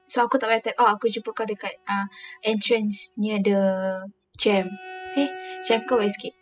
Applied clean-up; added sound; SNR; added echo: classical method spectral subtraction.